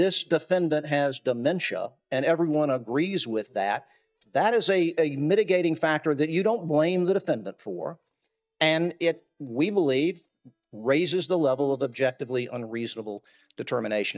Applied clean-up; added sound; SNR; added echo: neural mask model DeepFilterNet 3.